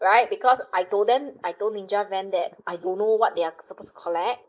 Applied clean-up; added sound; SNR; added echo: neural mask model Resemble Enhance denoiser.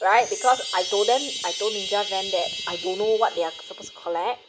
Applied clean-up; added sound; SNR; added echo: none; Chime; 8 dB; none.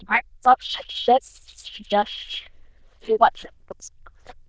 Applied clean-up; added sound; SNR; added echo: neural diffusion model UNIVERSE++.